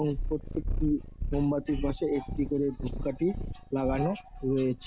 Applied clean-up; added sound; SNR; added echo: none; Purr; 5 dB; none.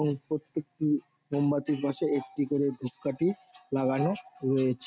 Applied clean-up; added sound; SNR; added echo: none; none; none; none.